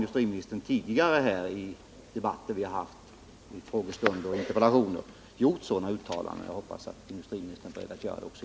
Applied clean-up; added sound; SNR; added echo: none; none; none; none.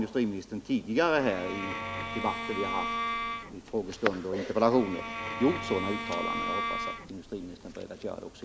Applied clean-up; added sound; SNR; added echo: none; Bowed string instrument; 4 dB; none.